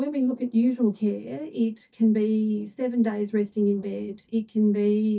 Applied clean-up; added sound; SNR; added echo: neural mask model DeepFilterNet 3.